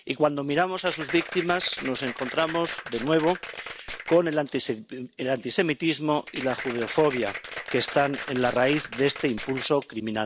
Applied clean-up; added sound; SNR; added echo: none; Applause; 11 dB; none.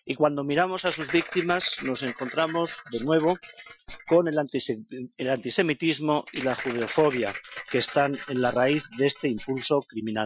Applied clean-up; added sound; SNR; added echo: classical method Wiener filter.